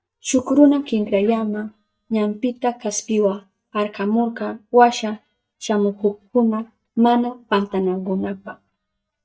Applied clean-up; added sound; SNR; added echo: neural mask model DeepFilterNet 3.